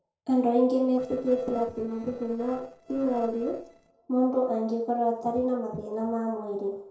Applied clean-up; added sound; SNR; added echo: neural separator model SepFormer DNS4.